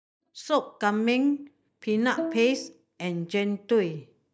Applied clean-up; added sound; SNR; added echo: neural mask model DeepFilterNet 3.